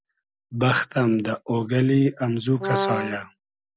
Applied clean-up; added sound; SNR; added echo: none; Brass instrument; 4 dB; none.